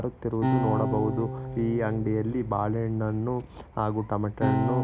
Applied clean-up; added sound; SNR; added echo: none; Acoustic guitar; 4 dB; none.